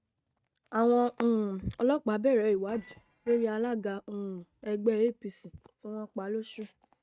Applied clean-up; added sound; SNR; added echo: neural mask model RNNoise.